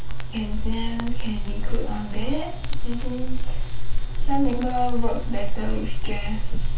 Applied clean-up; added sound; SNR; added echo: none; Crackle; 3 dB; reverberation time 0.3 s.